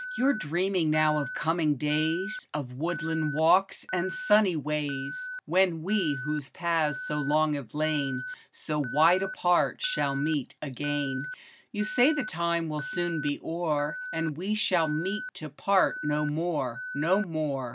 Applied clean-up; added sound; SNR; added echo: none; Alarm; 11 dB; none.